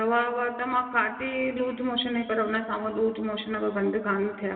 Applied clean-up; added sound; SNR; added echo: none; none; none; reverberation time 2.4 s.